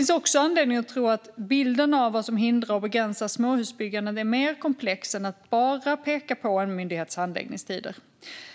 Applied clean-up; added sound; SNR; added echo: none; none; none; none.